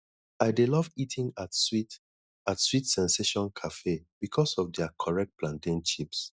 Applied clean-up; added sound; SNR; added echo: none; none; none; none.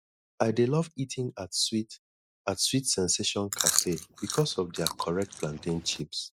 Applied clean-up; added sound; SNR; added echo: neural mask model Resemble Enhance denoiser.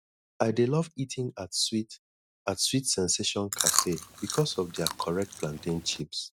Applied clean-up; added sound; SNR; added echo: none; Chewing, mastication; 3 dB; none.